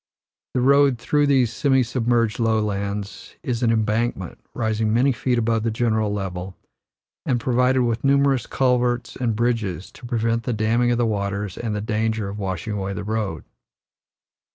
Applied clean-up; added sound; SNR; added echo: none; none; none; none.